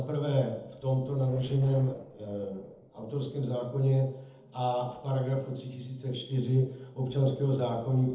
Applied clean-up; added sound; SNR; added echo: neural separator model SepFormer DNS4.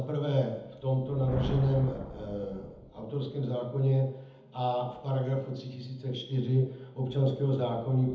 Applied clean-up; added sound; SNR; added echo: none; Thunder; 14 dB; reverberation time 1.0 s.